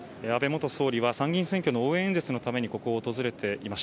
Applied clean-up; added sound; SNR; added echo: none; none; none; none.